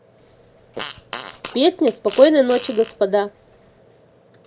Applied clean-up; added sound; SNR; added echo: none; Fart; 17 dB; none.